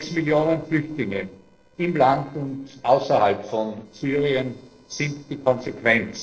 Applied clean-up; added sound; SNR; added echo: neural separator model SepFormer DNS4.